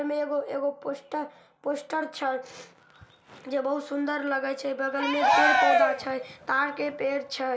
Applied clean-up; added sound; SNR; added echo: none; Cheering; -5 dB; none.